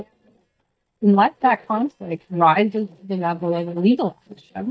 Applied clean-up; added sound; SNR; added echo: neural mask model DeepFilterNet 3.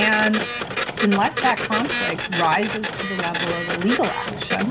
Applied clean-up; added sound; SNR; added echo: none; Printer; 1 dB; none.